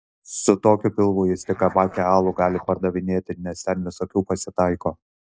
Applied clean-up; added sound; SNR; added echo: neural mask model Resemble Enhance denoiser.